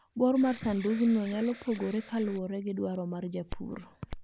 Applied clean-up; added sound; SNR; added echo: none; Alarm + Scissors; 16 dB; none.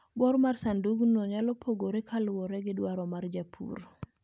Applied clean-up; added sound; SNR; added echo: none; none; none; none.